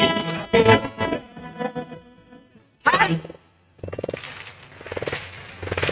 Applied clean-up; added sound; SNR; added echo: neural mask model RNNoise.